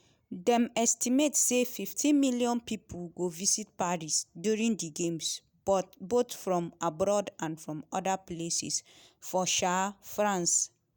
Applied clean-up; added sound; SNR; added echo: none; none; none; none.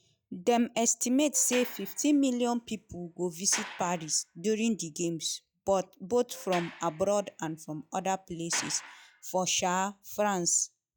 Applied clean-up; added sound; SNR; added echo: classical method log-MMSE.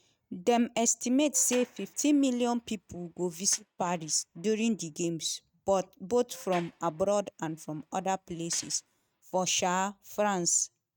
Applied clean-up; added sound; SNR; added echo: neural mask model RNNoise.